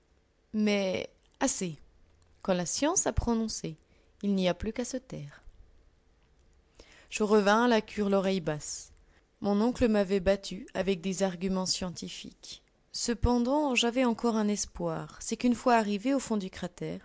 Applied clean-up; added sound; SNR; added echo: none; none; none; none.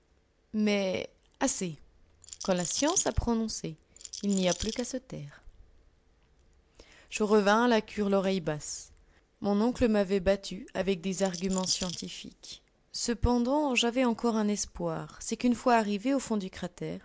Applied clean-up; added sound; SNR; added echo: none; Rattle; 11 dB; none.